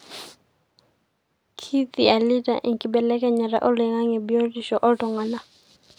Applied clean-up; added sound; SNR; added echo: none; none; none; none.